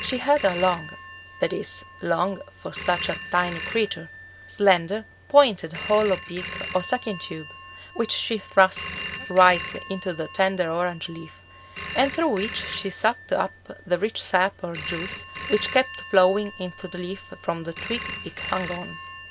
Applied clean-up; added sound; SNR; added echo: none; Telephone; 12 dB; none.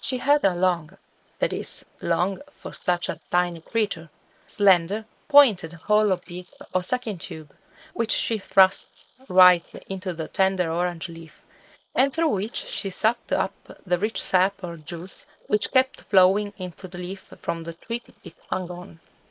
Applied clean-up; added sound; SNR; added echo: neural mask model Resemble Enhance denoiser.